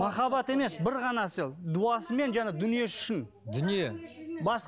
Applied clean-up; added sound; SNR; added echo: none; none; none; none.